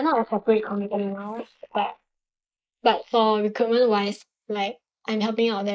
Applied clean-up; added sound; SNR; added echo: neural mask model Resemble Enhance denoiser.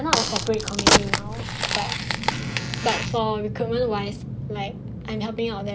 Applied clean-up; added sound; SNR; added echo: none; Crack; -3 dB; none.